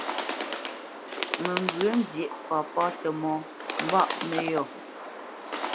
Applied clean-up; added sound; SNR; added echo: none; Bird; 2 dB; none.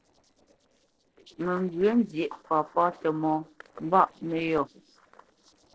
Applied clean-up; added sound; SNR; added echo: neural separator model SepFormer DNS4.